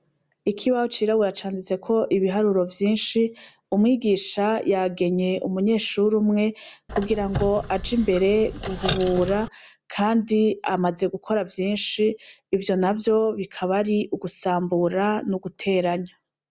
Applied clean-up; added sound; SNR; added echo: none; Squeak; 8 dB; none.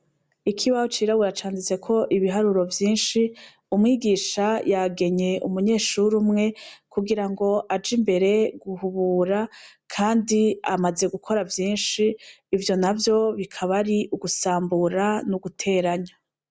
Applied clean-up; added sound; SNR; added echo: none; none; none; none.